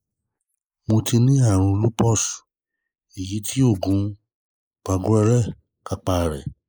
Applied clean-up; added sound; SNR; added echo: neural mask model Resemble Enhance denoiser.